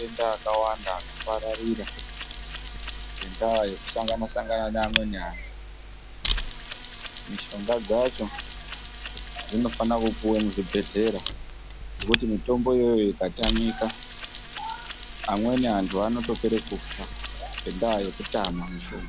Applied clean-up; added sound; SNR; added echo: none; Mechanisms; 7 dB; none.